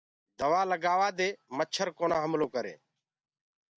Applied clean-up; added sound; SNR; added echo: none; none; none; none.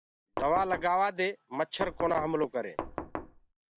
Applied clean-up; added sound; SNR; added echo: none; Knock; 8 dB; none.